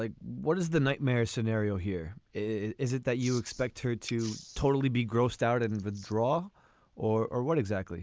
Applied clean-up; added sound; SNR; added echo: none; none; none; none.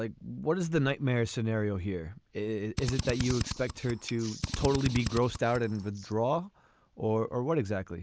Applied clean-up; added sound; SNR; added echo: none; Drill; 5 dB; none.